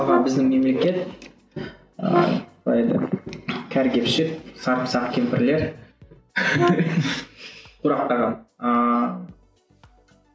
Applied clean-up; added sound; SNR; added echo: none; Brass instrument; 4 dB; none.